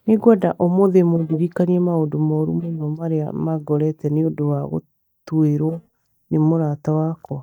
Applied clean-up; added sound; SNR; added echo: neural mask model DeepFilterNet 3.